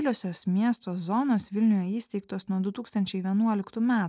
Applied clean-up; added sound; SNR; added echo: none; none; none; none.